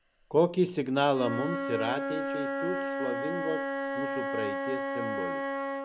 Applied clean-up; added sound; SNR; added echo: none; Wind instrument, woodwind instrument; 2 dB; none.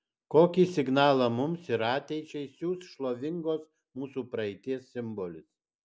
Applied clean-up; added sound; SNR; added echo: none; none; none; none.